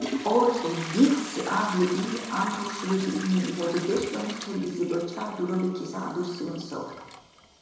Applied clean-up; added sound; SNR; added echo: none; Trickle, dribble / Toilet flush / Hiss; 11 dB; reverberation time 1.0 s.